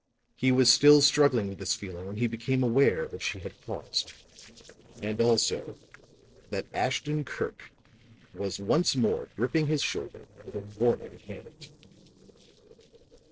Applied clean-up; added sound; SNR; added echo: neural separator model SepFormer DNS4.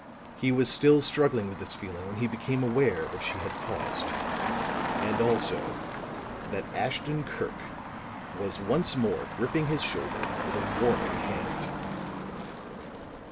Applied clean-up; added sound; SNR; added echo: none; Motor vehicle (road); 5 dB; none.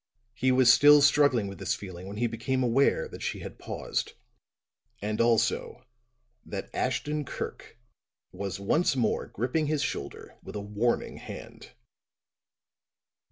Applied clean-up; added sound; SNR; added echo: none; none; none; none.